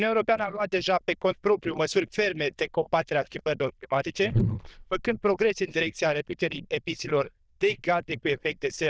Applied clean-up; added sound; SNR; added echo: neural diffusion model UNIVERSE++.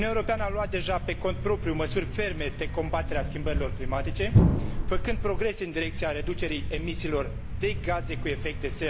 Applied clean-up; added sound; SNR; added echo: none; Thump, thud; -2 dB; none.